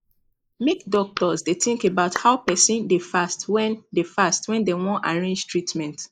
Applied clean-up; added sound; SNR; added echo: neural mask model Resemble Enhance denoiser.